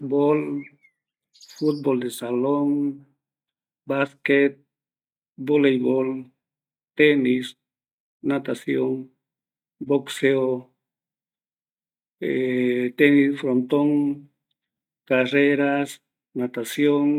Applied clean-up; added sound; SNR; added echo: neural mask model RNNoise.